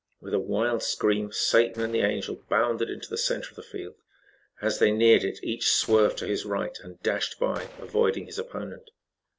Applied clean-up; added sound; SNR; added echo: neural separator model SepFormer DNS4.